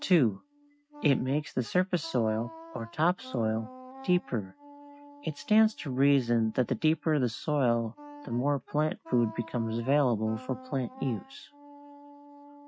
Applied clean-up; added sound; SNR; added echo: neural mask model RNNoise.